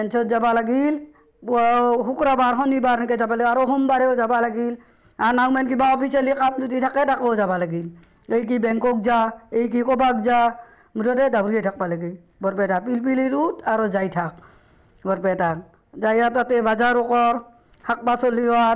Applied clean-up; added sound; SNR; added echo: none; none; none; none.